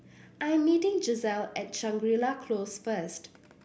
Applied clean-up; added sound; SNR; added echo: none; none; none; none.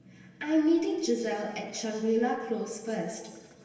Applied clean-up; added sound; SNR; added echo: none; none; none; reverberation time 1.4 s.